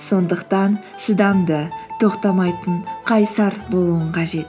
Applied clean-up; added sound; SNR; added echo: none; none; none; none.